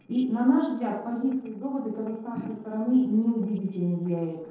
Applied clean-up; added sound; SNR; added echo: neural separator model SepFormer DNS4.